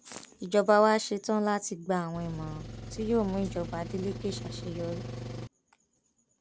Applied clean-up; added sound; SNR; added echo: none; Engine; 9 dB; none.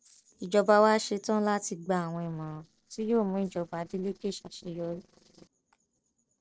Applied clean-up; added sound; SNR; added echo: neural separator model SepFormer DNS4.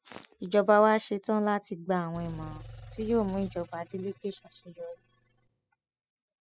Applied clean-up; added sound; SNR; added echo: classical method spectral subtraction.